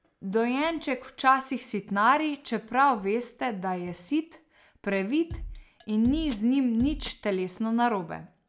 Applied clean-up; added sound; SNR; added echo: none; Drum kit; 12 dB; none.